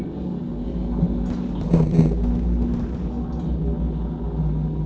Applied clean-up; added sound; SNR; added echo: neural separator model SepFormer DNS4.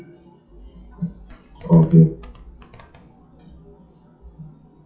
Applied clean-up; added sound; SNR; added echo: classical method WPE with log-MMSE.